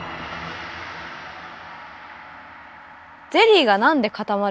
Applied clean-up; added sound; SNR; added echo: none; Gong; 16 dB; none.